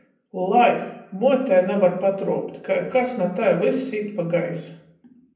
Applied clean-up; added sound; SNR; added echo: none; none; none; reverberation time 0.6 s.